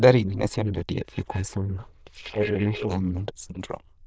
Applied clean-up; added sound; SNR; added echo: neural diffusion model UNIVERSE++.